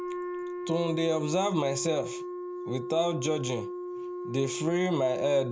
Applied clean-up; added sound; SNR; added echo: none; Wind instrument, woodwind instrument; 6 dB; none.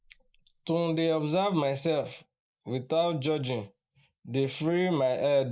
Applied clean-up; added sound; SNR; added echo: neural mask model Resemble Enhance denoiser.